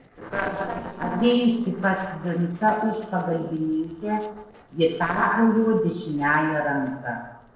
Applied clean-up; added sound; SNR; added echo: neural separator model SepFormer DNS4.